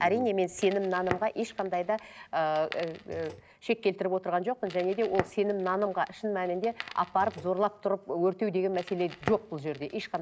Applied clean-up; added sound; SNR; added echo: none; Crackle; 15 dB; none.